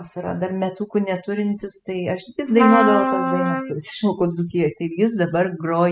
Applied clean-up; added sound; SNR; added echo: classical method spectral subtraction.